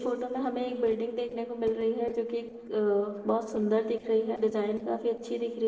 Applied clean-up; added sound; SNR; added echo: neural separator model SepFormer DNS4.